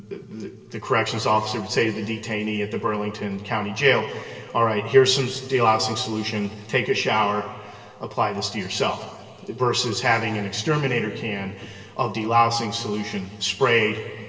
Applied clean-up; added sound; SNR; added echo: none; none; none; reverberation time 2.0 s.